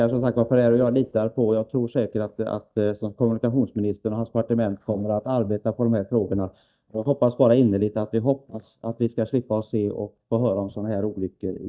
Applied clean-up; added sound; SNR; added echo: neural mask model DeepFilterNet 3.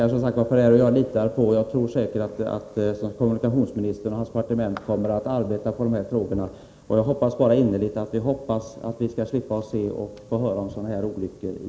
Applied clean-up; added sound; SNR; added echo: none; none; none; none.